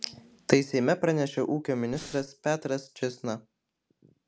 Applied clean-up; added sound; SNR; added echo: none; Breathing; 15 dB; none.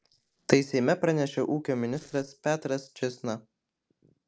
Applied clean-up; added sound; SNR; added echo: neural separator model SepFormer DNS4.